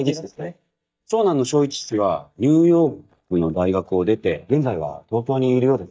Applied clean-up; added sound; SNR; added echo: neural mask model DeepFilterNet 3.